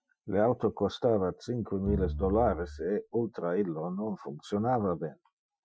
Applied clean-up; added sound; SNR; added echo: classical method Wiener filter.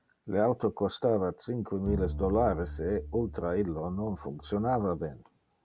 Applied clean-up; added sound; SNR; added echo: none; Bowed string instrument; 8 dB; none.